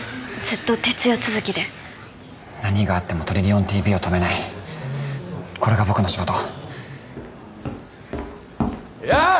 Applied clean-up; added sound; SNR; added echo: none; none; none; none.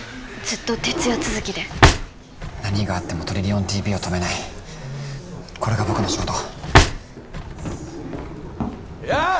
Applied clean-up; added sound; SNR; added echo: none; Drawer open or close; -1 dB; none.